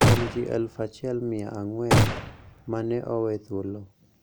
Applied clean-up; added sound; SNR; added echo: none; Gunshot, gunfire; -4 dB; none.